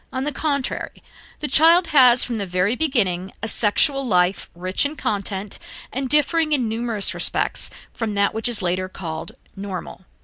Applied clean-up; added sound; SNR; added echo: none; none; none; none.